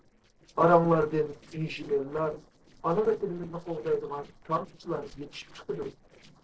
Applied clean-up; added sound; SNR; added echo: neural separator model SepFormer DNS4.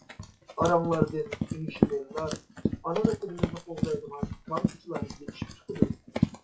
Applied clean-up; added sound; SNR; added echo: classical method WPE with log-MMSE.